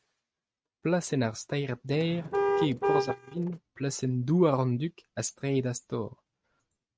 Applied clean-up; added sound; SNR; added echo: neural mask model RNNoise.